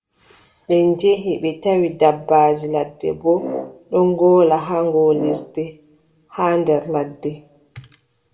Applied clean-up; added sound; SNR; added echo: none; Brass instrument; 13 dB; reverberation time 0.8 s.